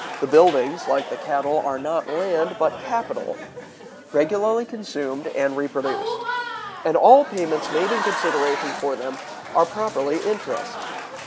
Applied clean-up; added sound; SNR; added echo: none; Applause / Crowd; 9 dB; none.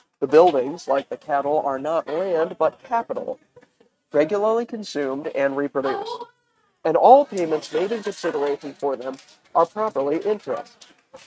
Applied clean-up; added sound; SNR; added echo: neural mask model RNNoise.